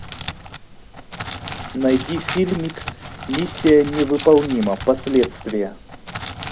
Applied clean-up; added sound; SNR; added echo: none; Crackle; 8 dB; none.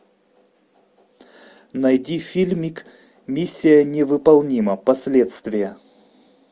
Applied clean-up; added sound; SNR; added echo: none; none; none; none.